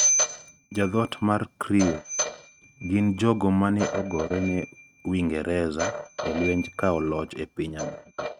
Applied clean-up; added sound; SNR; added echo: neural mask model RNNoise.